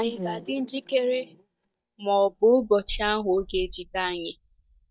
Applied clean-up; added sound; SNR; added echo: neural mask model DeepFilterNet 3.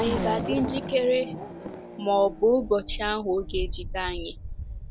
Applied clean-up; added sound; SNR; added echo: none; Race car, auto racing / Accelerating, revving, vroom; 7 dB; none.